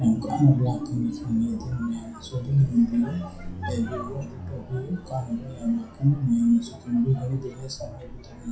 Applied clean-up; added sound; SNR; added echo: classical method WPE with log-MMSE.